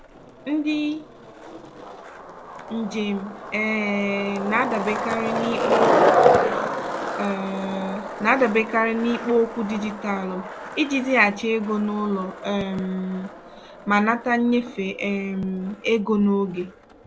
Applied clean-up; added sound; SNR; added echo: none; Skateboard; 3 dB; none.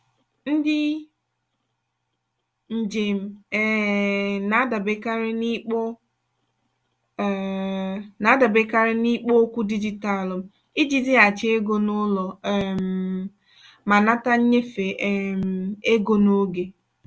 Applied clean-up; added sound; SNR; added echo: none; none; none; none.